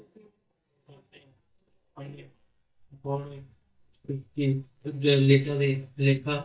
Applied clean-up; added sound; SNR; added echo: neural mask model DeepFilterNet 3.